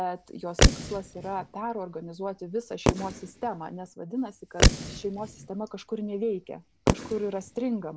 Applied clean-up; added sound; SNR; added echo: none; Fireworks; -4 dB; none.